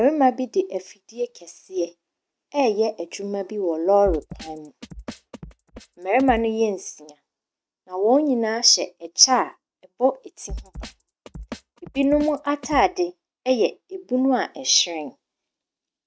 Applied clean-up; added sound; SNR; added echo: neural mask model RNNoise.